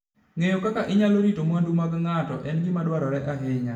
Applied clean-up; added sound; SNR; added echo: none; none; none; reverberation time 0.7 s.